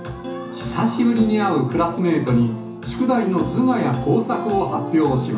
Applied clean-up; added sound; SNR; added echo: none; none; none; reverberation time 0.7 s.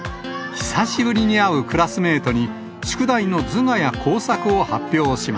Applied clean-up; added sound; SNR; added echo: none; none; none; none.